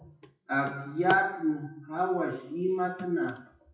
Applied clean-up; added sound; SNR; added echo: classical method WPE with log-MMSE.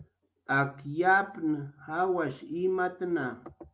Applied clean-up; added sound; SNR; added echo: none; none; none; none.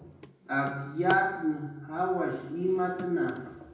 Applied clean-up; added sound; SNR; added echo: none; Drawer open or close; 14 dB; reverberation time 0.9 s.